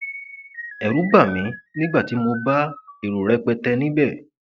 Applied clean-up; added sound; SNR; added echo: neural mask model RNNoise.